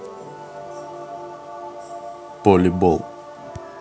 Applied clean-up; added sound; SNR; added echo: none; none; none; none.